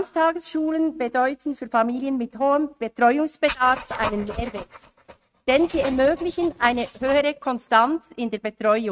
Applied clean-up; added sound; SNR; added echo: neural mask model RNNoise.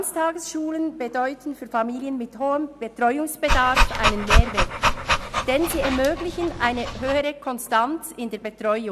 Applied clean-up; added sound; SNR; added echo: none; Dog; -3 dB; none.